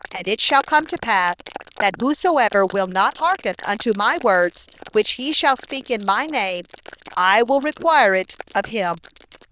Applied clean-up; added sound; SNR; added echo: neural diffusion model UNIVERSE++.